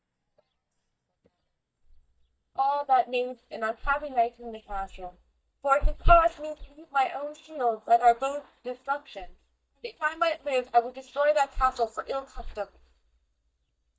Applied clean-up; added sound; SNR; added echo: neural mask model DeepFilterNet 3.